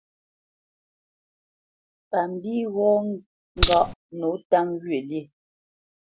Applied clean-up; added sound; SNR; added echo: none; Coin (dropping); -4 dB; none.